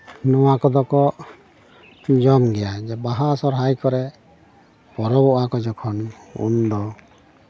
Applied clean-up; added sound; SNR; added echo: none; none; none; none.